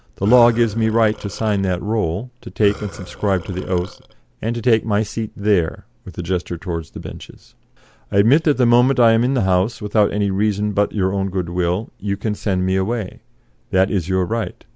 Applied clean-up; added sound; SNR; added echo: none; Burping, eructation; 17 dB; none.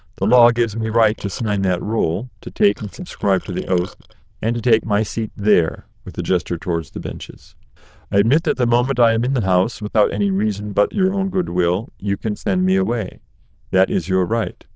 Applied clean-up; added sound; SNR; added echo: neural diffusion model UNIVERSE++.